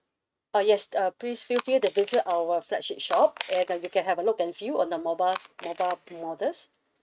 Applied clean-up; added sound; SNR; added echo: neural mask model RNNoise.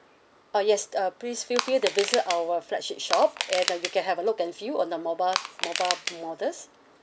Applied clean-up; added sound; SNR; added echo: none; Crushing; 5 dB; none.